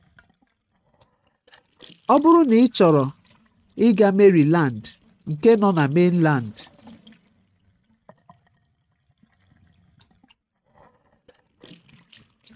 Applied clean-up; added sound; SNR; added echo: neural mask model RNNoise.